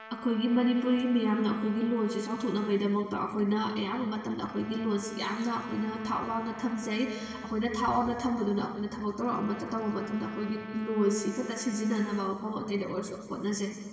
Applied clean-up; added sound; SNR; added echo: none; Trumpet; 18 dB; reverberation time 1.8 s.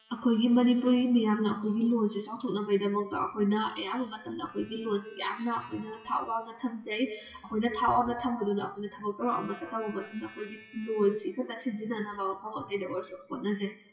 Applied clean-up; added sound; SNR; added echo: classical method WPE with log-MMSE.